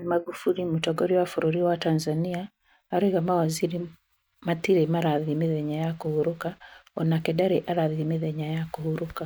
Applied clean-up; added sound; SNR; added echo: none; none; none; none.